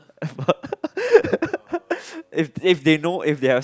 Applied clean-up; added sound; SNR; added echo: none; none; none; none.